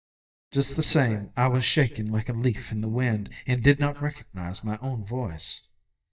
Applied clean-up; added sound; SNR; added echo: neural mask model DeepFilterNet 3.